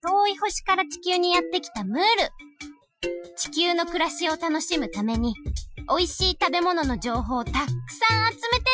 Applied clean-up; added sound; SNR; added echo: classical method Wiener filter.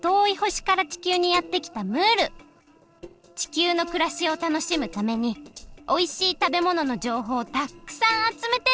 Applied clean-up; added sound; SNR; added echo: neural separator model SepFormer DNS4.